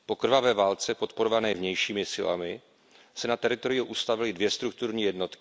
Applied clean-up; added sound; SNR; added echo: none; none; none; none.